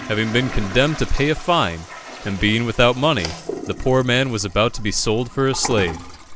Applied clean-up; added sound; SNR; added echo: none; Toilet flush; 13 dB; none.